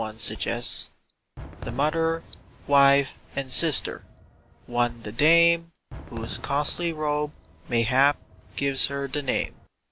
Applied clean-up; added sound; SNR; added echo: none; Fireworks; 17 dB; none.